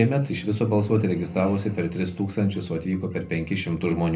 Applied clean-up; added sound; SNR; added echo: none; none; none; reverberation time 0.3 s.